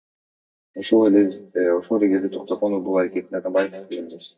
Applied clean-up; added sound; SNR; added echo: neural mask model DeepFilterNet 3.